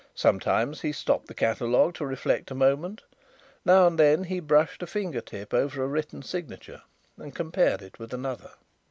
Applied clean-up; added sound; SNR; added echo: none; none; none; none.